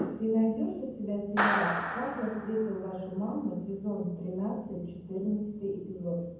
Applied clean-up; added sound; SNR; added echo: none; Clapping; 3 dB; reverberation time 0.8 s.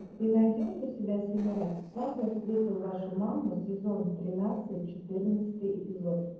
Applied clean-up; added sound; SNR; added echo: neural separator model SepFormer DNS4.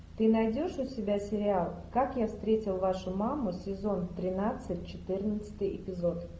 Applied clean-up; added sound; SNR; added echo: none; none; none; none.